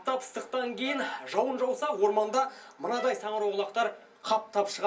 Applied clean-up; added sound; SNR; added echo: none; Bowed string instrument; 17 dB; reverberation time 0.3 s.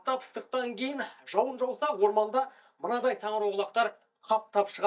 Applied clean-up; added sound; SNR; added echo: neural mask model DeepFilterNet 3.